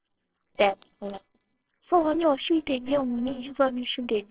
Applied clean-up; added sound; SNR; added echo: neural separator model SepFormer WHAMR!.